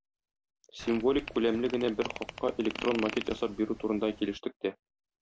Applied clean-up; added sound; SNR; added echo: none; Fart; 11 dB; none.